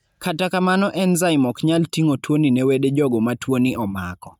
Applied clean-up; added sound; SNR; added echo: neural mask model DeepFilterNet 3.